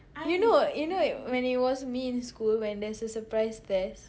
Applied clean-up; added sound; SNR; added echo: none; none; none; none.